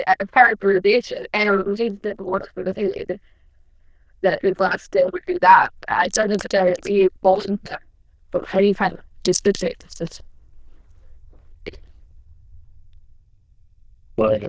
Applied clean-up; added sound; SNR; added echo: neural diffusion model UNIVERSE++.